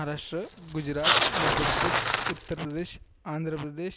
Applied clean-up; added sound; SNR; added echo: none; Bicycle; -4 dB; none.